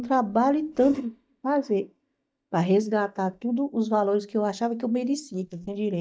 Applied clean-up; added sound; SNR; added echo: neural mask model DeepFilterNet 3.